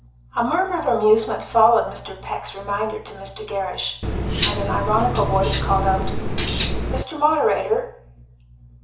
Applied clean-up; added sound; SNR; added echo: none; Cutlery, silverware; 0 dB; reverberation time 0.7 s.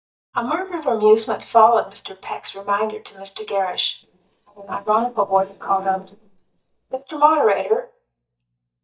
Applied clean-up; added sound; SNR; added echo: neural mask model DeepFilterNet 3.